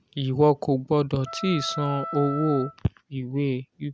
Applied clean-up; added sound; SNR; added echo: none; Wind instrument, woodwind instrument; 11 dB; none.